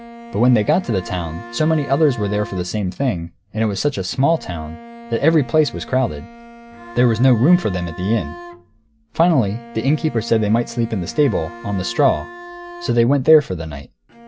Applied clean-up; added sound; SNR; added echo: none; Bowed string instrument + Bowed string instrument; 17 dB; none.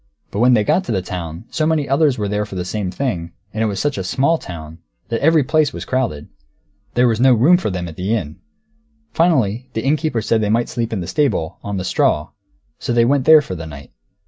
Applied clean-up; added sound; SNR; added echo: none; none; none; none.